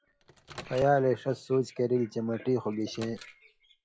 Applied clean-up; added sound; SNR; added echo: classical method log-MMSE.